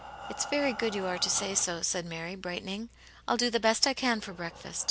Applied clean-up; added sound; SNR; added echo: none; Breathing; 15 dB; none.